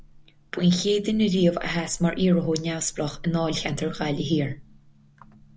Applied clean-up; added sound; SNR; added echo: none; Fire; 18 dB; none.